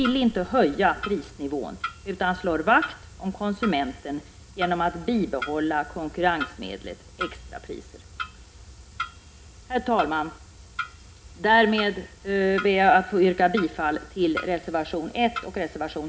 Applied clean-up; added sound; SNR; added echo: none; Clock; 14 dB; reverberation time 0.3 s.